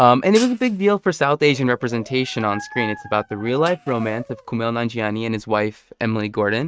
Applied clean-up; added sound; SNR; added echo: neural mask model RNNoise.